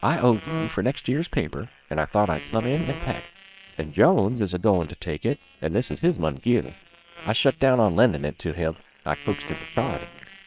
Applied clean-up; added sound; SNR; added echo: neural separator model SepFormer WHAM!.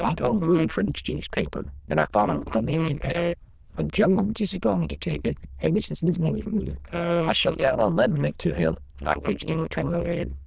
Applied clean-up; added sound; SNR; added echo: neural diffusion model UNIVERSE++.